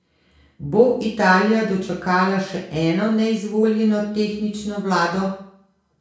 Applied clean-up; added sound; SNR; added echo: none; none; none; reverberation time 0.5 s.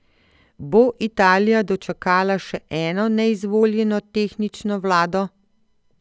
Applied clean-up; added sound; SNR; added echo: none; none; none; none.